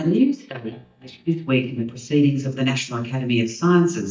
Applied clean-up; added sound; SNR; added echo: neural mask model DeepFilterNet 3.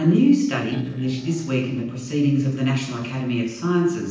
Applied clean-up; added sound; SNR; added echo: neural separator model SepFormer DNS4.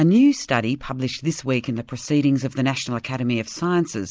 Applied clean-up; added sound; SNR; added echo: none; none; none; none.